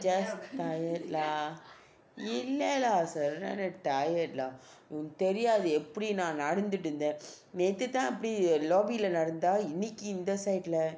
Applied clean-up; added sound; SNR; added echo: none; none; none; none.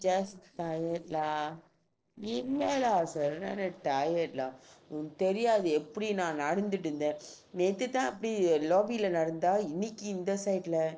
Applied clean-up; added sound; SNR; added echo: neural separator model SepFormer DNS4.